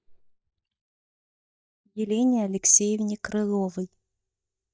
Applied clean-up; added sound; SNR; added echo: neural mask model DeepFilterNet 3.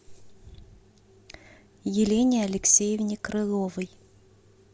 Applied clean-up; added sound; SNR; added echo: none; none; none; none.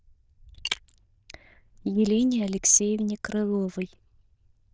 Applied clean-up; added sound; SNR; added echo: neural diffusion model UNIVERSE++.